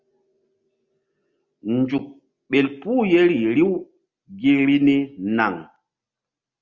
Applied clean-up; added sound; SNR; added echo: none; none; none; none.